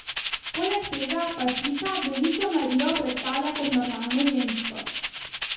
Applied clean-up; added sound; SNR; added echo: none; Rattle (instrument); 3 dB; reverberation time 1.9 s.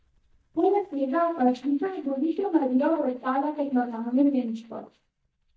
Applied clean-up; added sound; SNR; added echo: neural mask model DeepFilterNet 3.